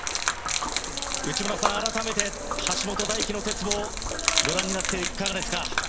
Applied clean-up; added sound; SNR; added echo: none; Gurgling / Liquid; -3 dB; none.